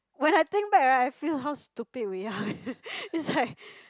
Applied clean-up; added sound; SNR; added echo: none; none; none; none.